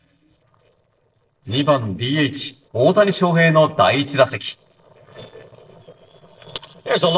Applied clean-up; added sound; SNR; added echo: neural separator model SepFormer DNS4.